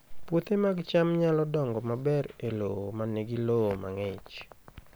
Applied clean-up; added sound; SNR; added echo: none; none; none; none.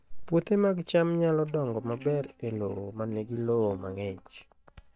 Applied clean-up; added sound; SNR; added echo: neural mask model DeepFilterNet 3.